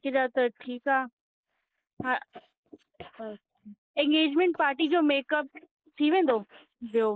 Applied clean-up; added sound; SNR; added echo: neural mask model Resemble Enhance denoiser.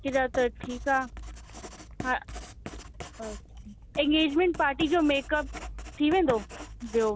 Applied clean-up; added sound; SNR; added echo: none; Writing; 13 dB; none.